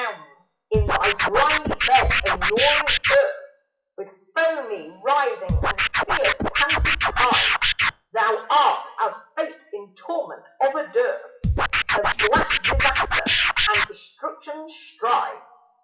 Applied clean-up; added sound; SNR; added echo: classical method WPE with log-MMSE.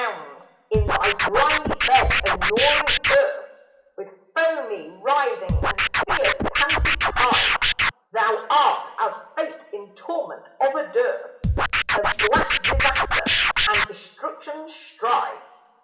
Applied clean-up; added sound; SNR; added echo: none; Scratching (performance technique); -4 dB; reverberation time 1.1 s.